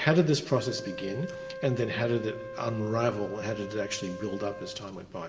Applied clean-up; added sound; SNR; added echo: none; Wind instrument, woodwind instrument; 11 dB; reverberation time 2.5 s.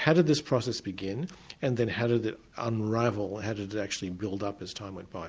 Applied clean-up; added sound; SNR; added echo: none; none; none; none.